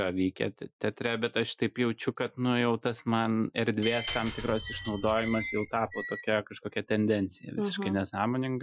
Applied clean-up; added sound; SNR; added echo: classical method Wiener filter.